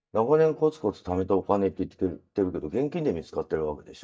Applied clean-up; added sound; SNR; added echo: neural mask model DeepFilterNet 3.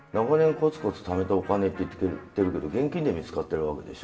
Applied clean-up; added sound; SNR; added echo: none; Electric guitar; 20 dB; reverberation time 1.0 s.